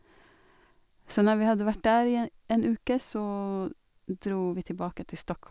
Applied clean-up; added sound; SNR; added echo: none; none; none; none.